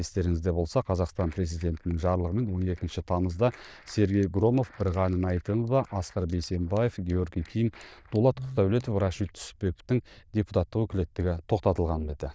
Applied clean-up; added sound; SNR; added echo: neural diffusion model UNIVERSE++.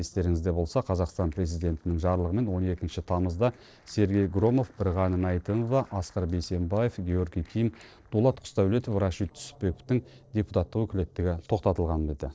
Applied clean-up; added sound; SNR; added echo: neural separator model SepFormer DNS4.